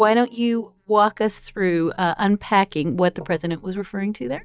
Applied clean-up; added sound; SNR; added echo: neural mask model DeepFilterNet 3.